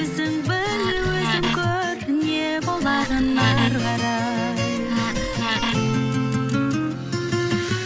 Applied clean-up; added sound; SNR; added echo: none; Wood; 4 dB; none.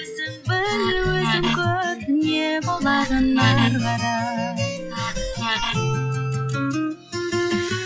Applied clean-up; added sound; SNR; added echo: classical method log-MMSE.